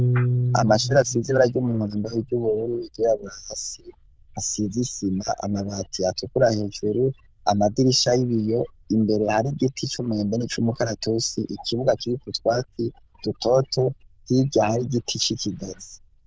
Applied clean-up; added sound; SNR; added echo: neural diffusion model UNIVERSE++.